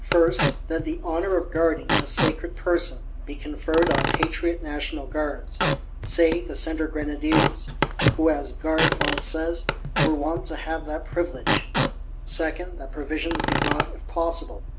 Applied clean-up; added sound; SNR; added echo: none; Squeak / Wood; 0 dB; none.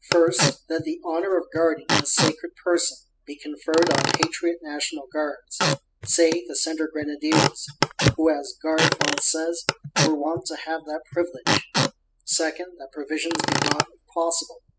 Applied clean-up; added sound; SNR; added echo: classical method spectral subtraction.